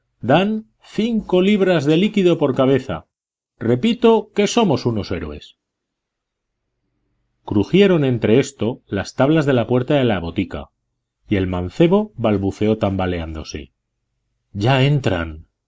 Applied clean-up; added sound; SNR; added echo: neural mask model Resemble Enhance denoiser.